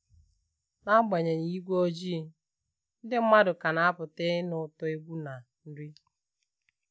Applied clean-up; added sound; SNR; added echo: none; none; none; none.